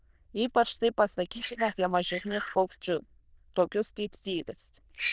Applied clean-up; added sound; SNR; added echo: neural diffusion model UNIVERSE++.